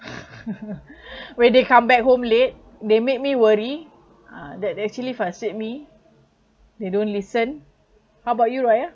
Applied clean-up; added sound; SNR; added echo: none; none; none; none.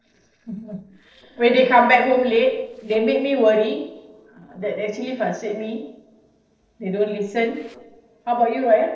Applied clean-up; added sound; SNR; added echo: neural separator model SepFormer DNS4.